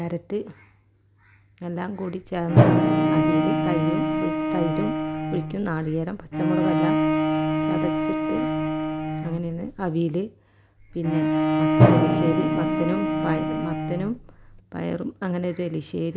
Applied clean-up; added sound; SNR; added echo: none; Bowed string instrument + Drum; -5 dB; none.